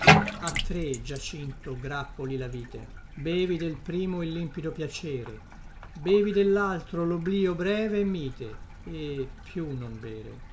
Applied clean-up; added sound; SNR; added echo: none; Bathtub (filling or washing); 2 dB; none.